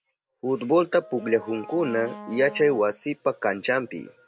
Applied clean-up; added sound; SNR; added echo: none; Wind instrument, woodwind instrument; 19 dB; none.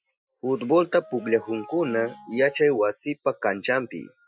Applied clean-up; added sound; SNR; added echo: classical method Wiener filter.